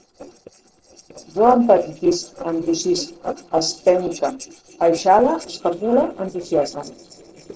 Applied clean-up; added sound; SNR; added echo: neural separator model SepFormer DNS4.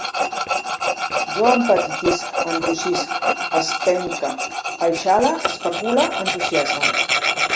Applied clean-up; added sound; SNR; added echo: none; Tools; 0 dB; none.